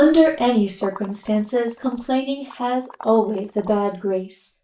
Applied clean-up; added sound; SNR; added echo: neural mask model DeepFilterNet 3.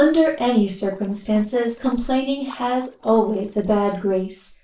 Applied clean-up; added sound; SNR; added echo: neural separator model SepFormer DNS4.